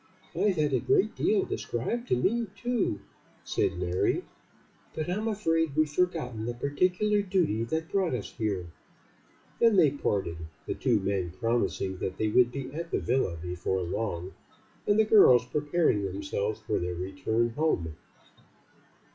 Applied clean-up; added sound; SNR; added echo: classical method WPE with log-MMSE.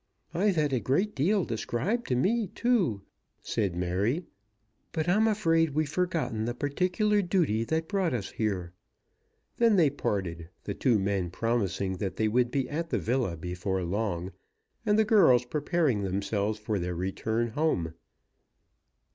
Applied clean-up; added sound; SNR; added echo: none; none; none; none.